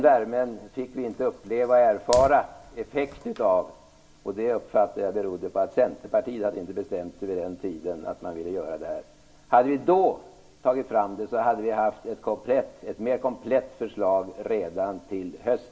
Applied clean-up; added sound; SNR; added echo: none; Fire; 16 dB; reverberation time 0.5 s.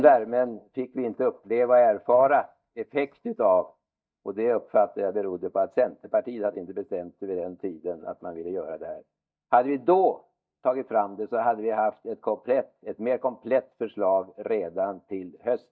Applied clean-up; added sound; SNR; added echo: neural mask model DeepFilterNet 3.